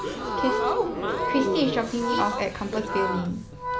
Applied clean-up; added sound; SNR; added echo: none; Organ + Crowd / Gasp; -1 dB; none.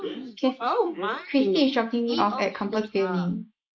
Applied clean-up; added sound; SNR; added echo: neural mask model Resemble Enhance denoiser.